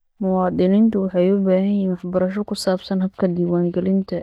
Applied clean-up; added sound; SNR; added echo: neural mask model DeepFilterNet 3.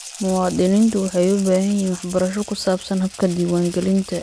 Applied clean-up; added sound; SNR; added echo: none; Rattle (instrument); 15 dB; none.